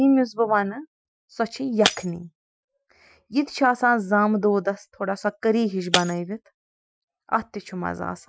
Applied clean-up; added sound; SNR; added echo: classical method Wiener filter.